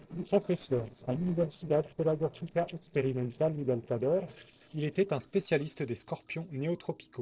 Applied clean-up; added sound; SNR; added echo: neural separator model SepFormer DNS4.